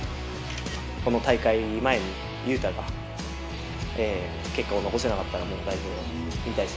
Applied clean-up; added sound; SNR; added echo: none; none; none; none.